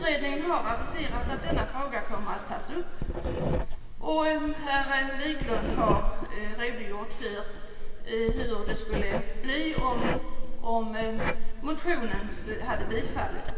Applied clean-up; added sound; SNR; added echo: none; Writing; -4 dB; reverberation time 2.5 s.